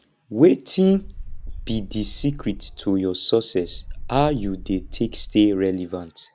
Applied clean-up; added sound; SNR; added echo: none; Wind; 12 dB; none.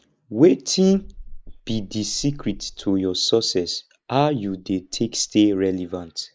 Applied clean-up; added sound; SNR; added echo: neural mask model Resemble Enhance denoiser.